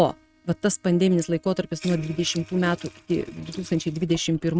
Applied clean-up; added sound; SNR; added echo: neural mask model RNNoise.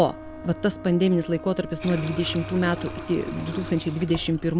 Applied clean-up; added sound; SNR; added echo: none; Water tap, faucet + Wind instrument, woodwind instrument; 11 dB; none.